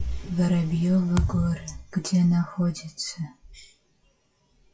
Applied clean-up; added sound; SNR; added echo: classical method WPE with log-MMSE.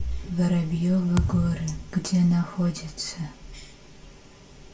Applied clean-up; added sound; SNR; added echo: none; Thump, thud; 6 dB; reverberation time 0.2 s.